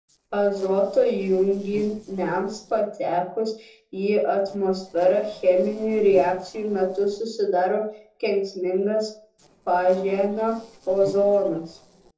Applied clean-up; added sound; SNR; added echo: neural separator model SepFormer DNS4.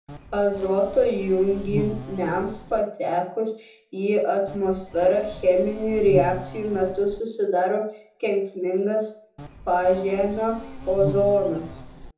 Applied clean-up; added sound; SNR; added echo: none; Insect; 11 dB; reverberation time 0.5 s.